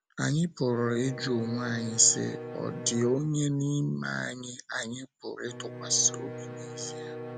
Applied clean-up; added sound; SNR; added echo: none; Bowed string instrument; 12 dB; none.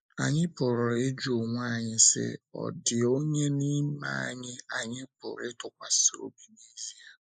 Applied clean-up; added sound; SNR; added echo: neural mask model Resemble Enhance denoiser.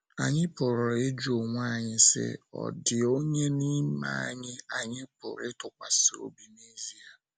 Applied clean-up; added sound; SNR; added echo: none; none; none; none.